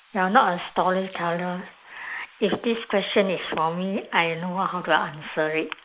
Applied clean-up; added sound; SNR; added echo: neural mask model Resemble Enhance denoiser.